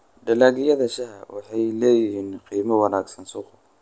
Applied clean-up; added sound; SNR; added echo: none; none; none; none.